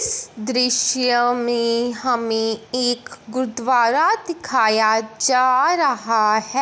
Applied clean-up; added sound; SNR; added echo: none; none; none; none.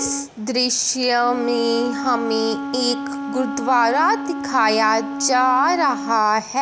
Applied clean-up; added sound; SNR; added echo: none; Wind instrument, woodwind instrument; 8 dB; none.